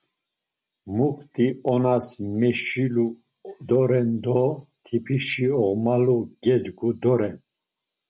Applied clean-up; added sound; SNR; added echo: none; none; none; none.